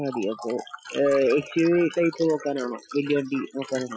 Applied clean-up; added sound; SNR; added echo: classical method Wiener filter.